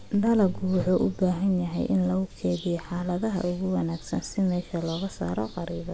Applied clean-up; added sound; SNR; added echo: none; none; none; none.